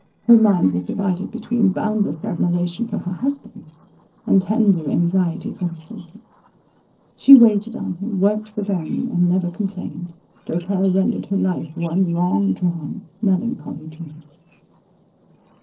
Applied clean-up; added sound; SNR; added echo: neural separator model SepFormer DNS4.